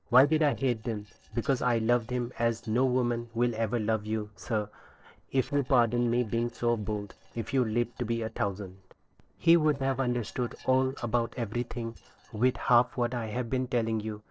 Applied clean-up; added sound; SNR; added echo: neural separator model SepFormer DNS4.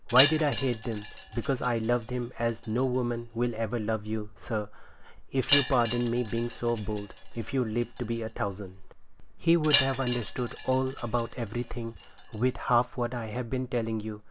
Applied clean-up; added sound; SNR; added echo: none; Wind chime; 5 dB; none.